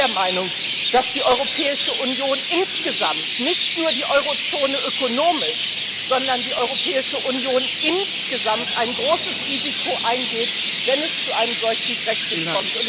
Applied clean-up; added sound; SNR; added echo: none; Chirp, tweet; -1 dB; none.